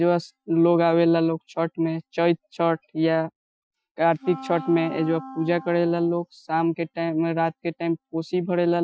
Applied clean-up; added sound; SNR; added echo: classical method Wiener filter.